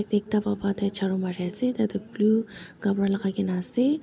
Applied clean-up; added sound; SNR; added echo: none; none; none; none.